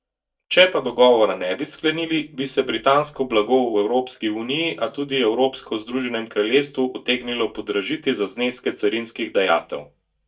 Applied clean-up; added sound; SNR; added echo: neural mask model DeepFilterNet 3.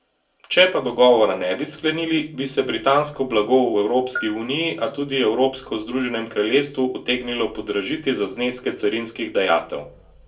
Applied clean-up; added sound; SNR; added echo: none; Bell; 16 dB; reverberation time 0.2 s.